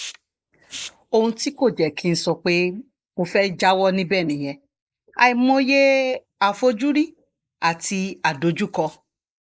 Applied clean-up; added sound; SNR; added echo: neural mask model Resemble Enhance denoiser.